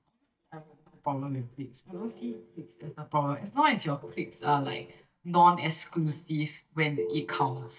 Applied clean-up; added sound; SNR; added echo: neural mask model DeepFilterNet 3.